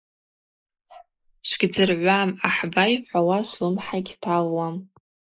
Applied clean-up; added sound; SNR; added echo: neural mask model Resemble Enhance denoiser.